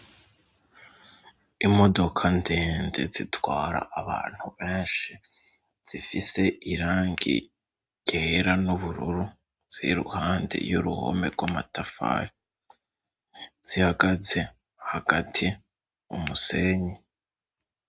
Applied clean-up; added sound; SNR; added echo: none; Finger snapping; 13 dB; none.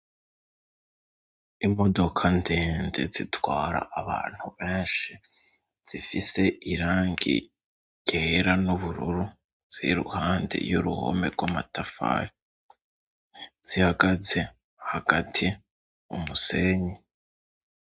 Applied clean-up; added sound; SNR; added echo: neural mask model DeepFilterNet 3.